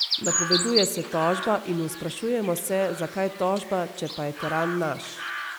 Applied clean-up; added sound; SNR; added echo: none; Chirp, tweet; 5 dB; none.